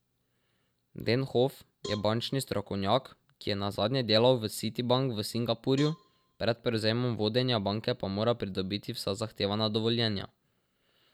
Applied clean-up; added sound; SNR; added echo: none; Cowbell; 20 dB; none.